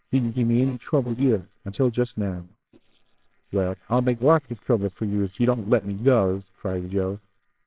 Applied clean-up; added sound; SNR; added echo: neural separator model SepFormer WHAMR!.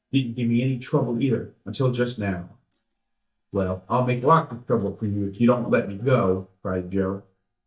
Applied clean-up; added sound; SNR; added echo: neural mask model DeepFilterNet 3.